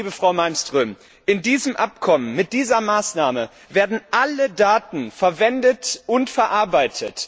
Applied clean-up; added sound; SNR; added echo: none; none; none; none.